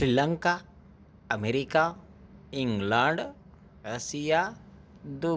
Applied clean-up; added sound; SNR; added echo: none; none; none; none.